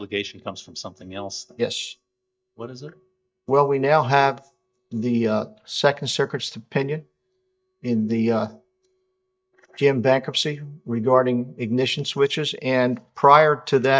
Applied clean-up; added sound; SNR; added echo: neural mask model DeepFilterNet 3.